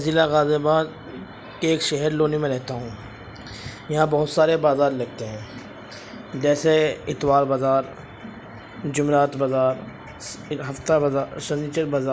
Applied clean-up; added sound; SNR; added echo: none; none; none; none.